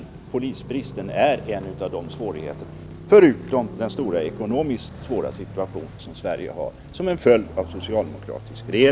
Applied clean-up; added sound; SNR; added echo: none; Motorcycle; 15 dB; none.